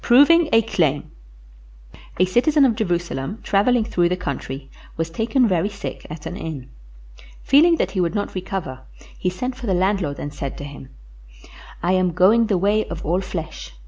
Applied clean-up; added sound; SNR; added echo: none; none; none; none.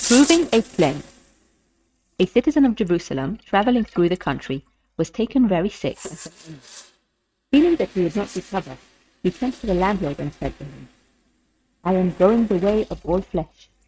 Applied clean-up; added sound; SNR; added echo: neural mask model RNNoise.